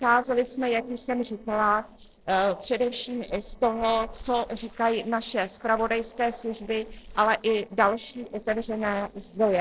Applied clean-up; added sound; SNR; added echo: neural separator model SepFormer DNS4.